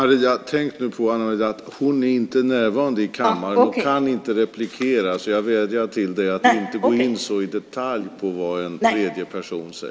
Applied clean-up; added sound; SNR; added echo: none; none; none; none.